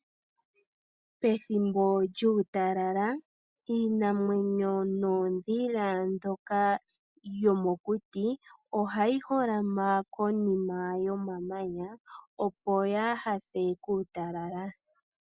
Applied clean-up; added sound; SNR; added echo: none; none; none; none.